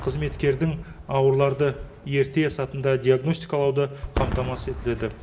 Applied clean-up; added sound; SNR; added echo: none; Fireworks; 11 dB; reverberation time 0.3 s.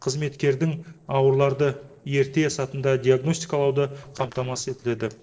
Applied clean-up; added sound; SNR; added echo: neural separator model SepFormer DNS4.